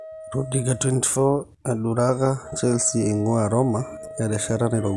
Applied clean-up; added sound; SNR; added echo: none; Wind instrument, woodwind instrument; 17 dB; none.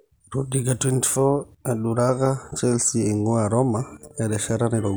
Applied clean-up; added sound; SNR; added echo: none; none; none; none.